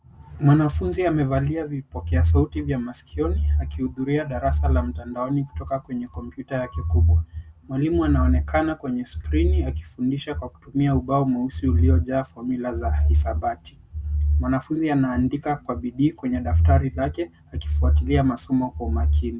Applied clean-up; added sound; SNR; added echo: none; none; none; none.